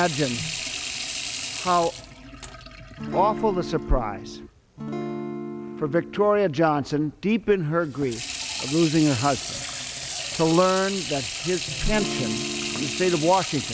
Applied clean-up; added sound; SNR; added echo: none; Sink (filling or washing) / Water tap, faucet + Acoustic guitar / Strum; 7 dB; none.